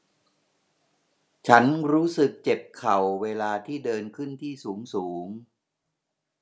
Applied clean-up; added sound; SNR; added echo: none; none; none; none.